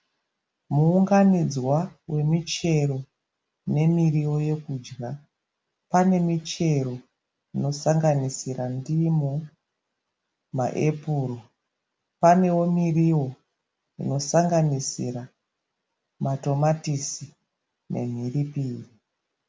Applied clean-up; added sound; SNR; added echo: none; none; none; none.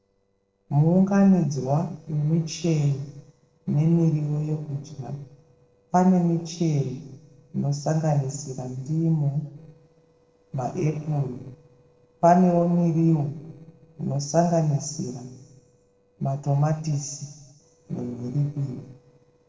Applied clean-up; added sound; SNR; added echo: neural separator model SepFormer DNS4.